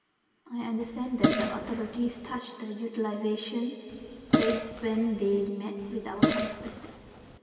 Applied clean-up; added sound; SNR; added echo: none; Fart; -1 dB; reverberation time 2.6 s.